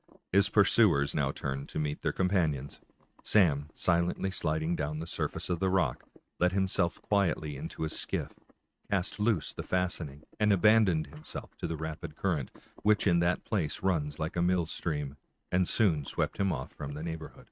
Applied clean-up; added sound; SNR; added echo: neural mask model RNNoise.